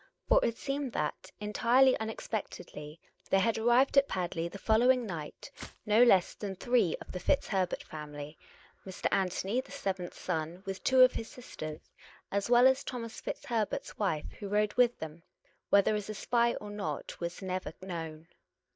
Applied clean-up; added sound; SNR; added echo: neural mask model DeepFilterNet 3.